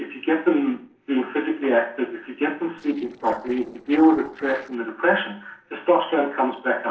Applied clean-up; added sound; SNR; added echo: neural separator model SepFormer DNS4.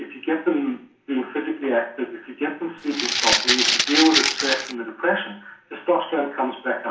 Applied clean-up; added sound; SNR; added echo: none; Rattle (instrument); -3 dB; reverberation time 0.7 s.